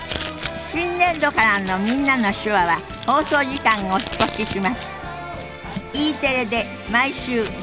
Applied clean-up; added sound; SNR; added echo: none; Packing tape, duct tape; 12 dB; none.